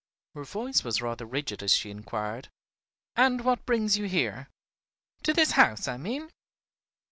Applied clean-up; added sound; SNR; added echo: none; none; none; none.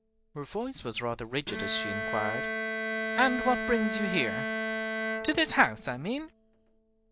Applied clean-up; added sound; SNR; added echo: none; Bowed string instrument; 4 dB; none.